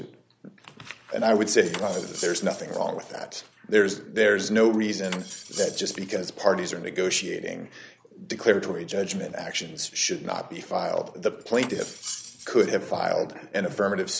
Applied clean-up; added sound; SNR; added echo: none; Cutlery, silverware; 15 dB; none.